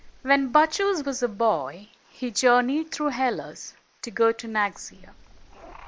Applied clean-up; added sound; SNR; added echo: neural mask model Resemble Enhance denoiser.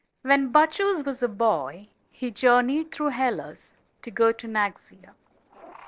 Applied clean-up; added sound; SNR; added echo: neural separator model SepFormer DNS4.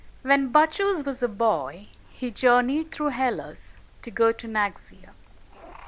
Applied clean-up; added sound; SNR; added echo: none; Cricket; 17 dB; none.